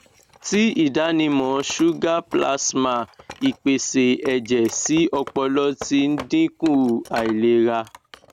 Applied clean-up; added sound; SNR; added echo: none; Wood; 20 dB; none.